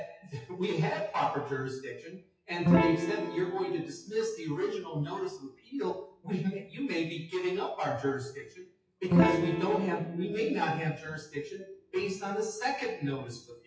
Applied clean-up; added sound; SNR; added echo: classical method WPE with log-MMSE.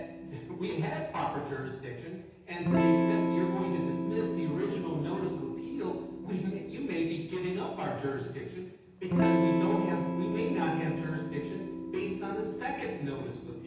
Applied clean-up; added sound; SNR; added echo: none; Electric guitar / Strum; -2 dB; reverberation time 0.9 s.